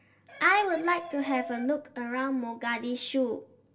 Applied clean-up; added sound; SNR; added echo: none; Chicken, rooster; 17 dB; reverberation time 0.2 s.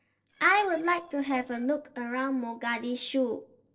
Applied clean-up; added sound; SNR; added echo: neural separator model SepFormer DNS4.